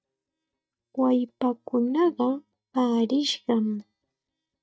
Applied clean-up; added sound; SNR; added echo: neural mask model DeepFilterNet 3.